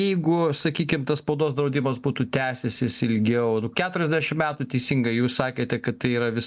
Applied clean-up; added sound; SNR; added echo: none; none; none; none.